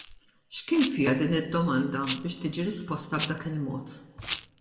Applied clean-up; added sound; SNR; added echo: none; Rattle; 10 dB; reverberation time 1.1 s.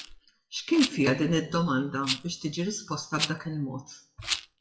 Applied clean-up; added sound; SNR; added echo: classical method WPE with log-MMSE.